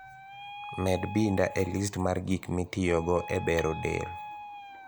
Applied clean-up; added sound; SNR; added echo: none; Wind instrument, woodwind instrument; 13 dB; none.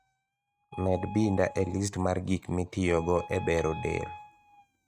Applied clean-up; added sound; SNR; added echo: neural mask model RNNoise.